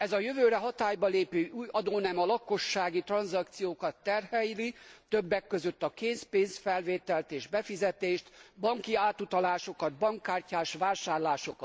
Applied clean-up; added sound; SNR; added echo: none; none; none; none.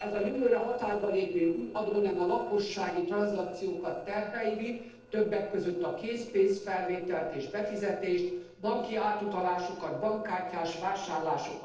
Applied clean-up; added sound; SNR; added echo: neural separator model SepFormer DNS4.